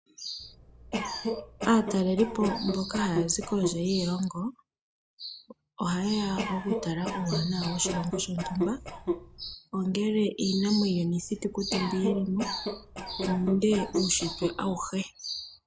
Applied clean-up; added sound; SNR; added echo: none; Cough; 5 dB; none.